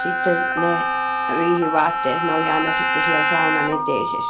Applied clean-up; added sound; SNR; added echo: none; Bowed string instrument + Telephone; -2 dB; none.